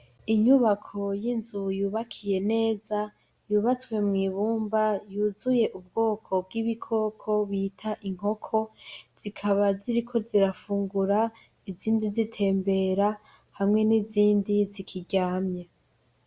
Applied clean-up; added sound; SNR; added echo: none; none; none; none.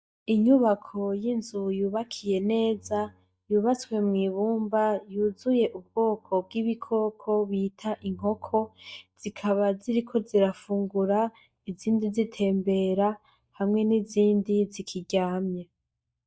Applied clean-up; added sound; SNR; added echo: neural mask model DeepFilterNet 3.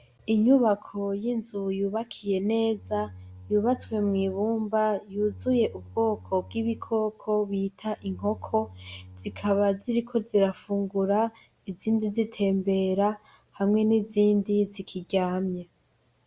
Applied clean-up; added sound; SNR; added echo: none; Bowed string instrument; 19 dB; none.